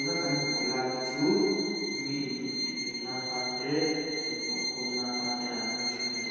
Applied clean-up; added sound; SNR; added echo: none; Bowed string instrument; 2 dB; reverberation time 2.1 s.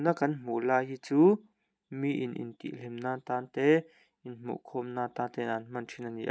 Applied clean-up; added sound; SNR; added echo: none; none; none; none.